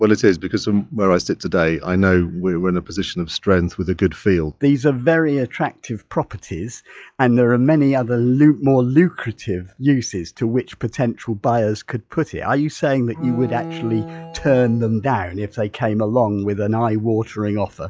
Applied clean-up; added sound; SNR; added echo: classical method log-MMSE.